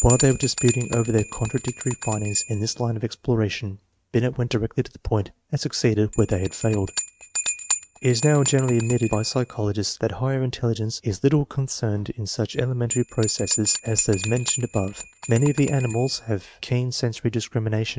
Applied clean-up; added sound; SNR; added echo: neural mask model RNNoise.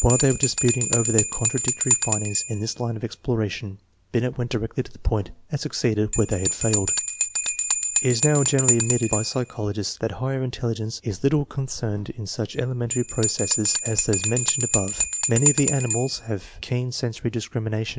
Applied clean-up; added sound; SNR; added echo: none; Bell; 2 dB; none.